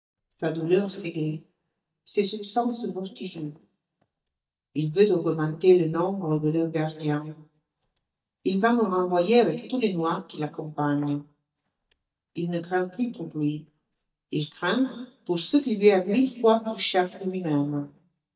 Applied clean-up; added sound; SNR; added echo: neural mask model DeepFilterNet 3.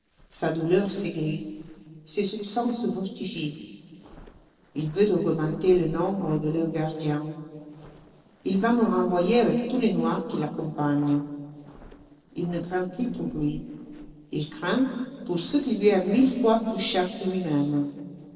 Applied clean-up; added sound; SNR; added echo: neural separator model SepFormer DNS4.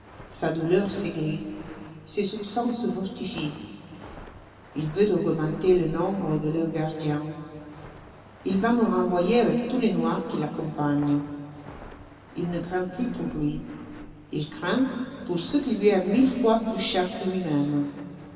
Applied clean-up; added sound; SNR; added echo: none; Walk, footsteps; 18 dB; reverberation time 2.5 s.